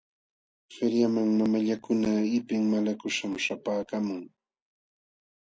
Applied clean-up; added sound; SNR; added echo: none; none; none; none.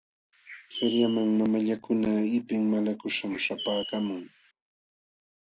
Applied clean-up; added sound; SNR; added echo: none; Bird; 11 dB; none.